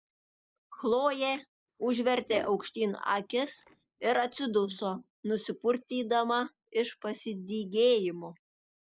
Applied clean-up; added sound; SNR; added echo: neural mask model Resemble Enhance denoiser.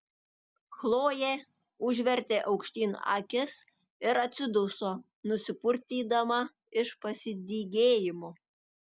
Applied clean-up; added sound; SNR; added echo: none; none; none; none.